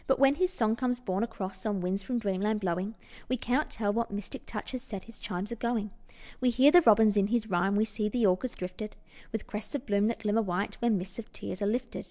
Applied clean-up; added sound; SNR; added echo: none; none; none; none.